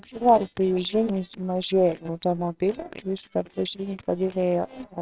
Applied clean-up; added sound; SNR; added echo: neural separator model SepFormer WHAMR!.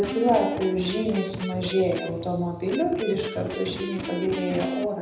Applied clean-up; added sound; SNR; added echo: none; Electric guitar; 8 dB; reverberation time 0.8 s.